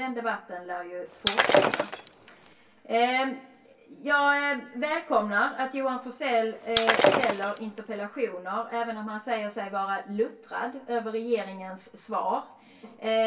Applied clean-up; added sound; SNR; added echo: none; Shatter; -3 dB; reverberation time 0.2 s.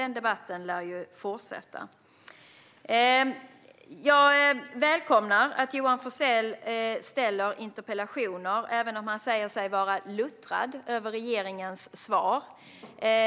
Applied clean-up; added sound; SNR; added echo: none; none; none; none.